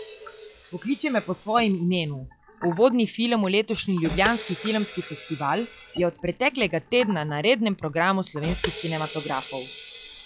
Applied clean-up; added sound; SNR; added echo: classical method log-MMSE.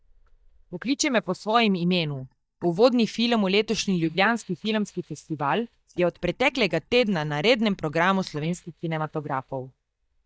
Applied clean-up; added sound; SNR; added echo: neural mask model DeepFilterNet 3.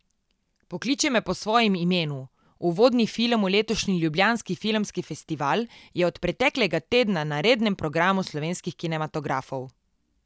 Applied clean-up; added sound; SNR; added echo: none; none; none; none.